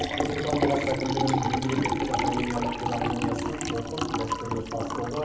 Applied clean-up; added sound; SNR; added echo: none; Liquid; -2 dB; reverberation time 0.8 s.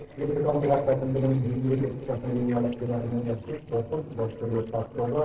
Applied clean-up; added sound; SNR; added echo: neural separator model SepFormer DNS4.